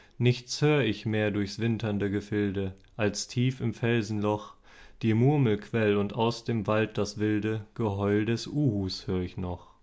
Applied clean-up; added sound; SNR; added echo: none; none; none; none.